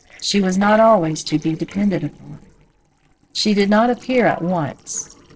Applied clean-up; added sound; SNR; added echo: neural separator model SepFormer DNS4.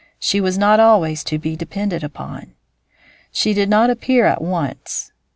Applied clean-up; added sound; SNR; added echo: none; none; none; none.